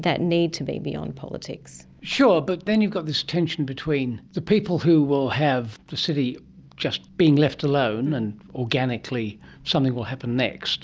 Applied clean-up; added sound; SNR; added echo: none; none; none; none.